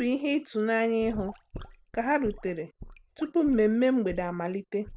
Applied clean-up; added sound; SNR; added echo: none; Sink (filling or washing) / Gurgling / Liquid; 18 dB; none.